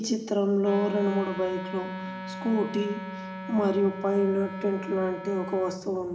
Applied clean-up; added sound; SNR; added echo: none; Wind instrument, woodwind instrument; 10 dB; reverberation time 1.4 s.